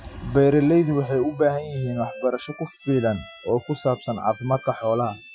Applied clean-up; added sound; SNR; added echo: classical method Wiener filter.